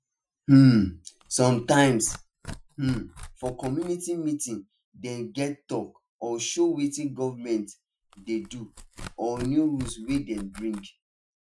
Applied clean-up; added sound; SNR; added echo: classical method Wiener filter.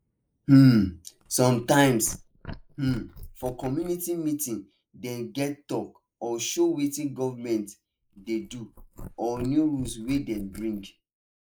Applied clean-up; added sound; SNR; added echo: neural mask model Resemble Enhance denoiser.